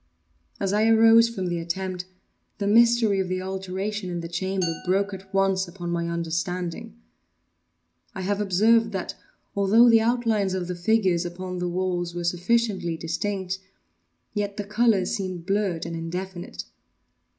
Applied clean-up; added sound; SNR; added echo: none; Glass; 17 dB; none.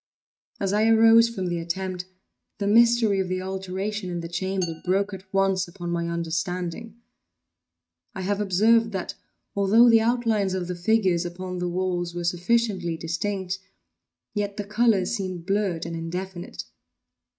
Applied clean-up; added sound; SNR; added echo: neural mask model RNNoise.